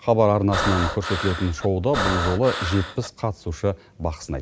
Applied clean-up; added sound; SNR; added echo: none; Breathing; 4 dB; none.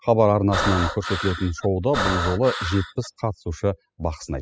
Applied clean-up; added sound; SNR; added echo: classical method spectral subtraction.